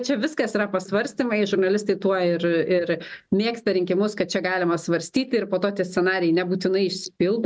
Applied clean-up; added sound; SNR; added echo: none; none; none; none.